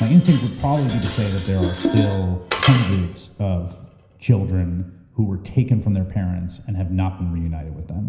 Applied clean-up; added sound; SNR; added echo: none; Dishes, pots, and pans; 10 dB; reverberation time 0.9 s.